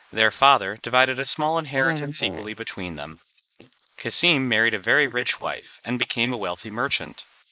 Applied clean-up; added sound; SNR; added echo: neural mask model Resemble Enhance denoiser.